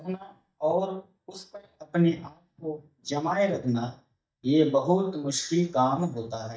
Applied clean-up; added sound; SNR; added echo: neural mask model DeepFilterNet 3.